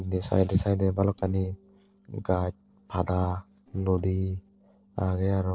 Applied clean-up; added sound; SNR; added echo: neural separator model SepFormer DNS4.